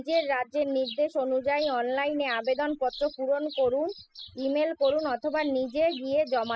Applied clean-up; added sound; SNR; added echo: classical method spectral subtraction.